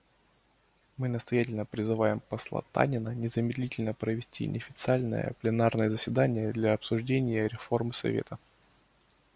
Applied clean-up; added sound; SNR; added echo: none; none; none; none.